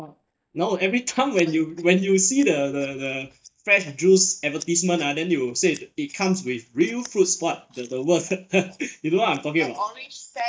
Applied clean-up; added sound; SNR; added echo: neural mask model DeepFilterNet 3.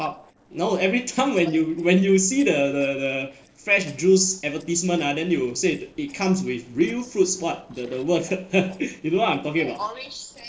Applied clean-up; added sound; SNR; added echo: neural separator model SepFormer DNS4.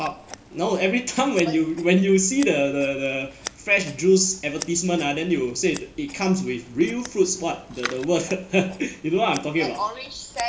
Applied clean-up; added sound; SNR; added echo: none; Scissors; 18 dB; reverberation time 0.4 s.